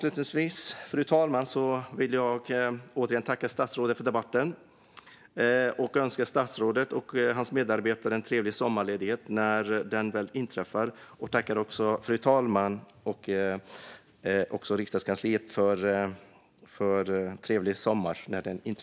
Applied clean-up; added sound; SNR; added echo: none; none; none; none.